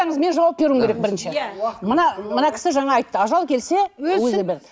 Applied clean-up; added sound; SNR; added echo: none; none; none; none.